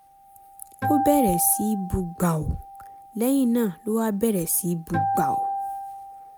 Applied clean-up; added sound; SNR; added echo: none; Acoustic guitar; 5 dB; none.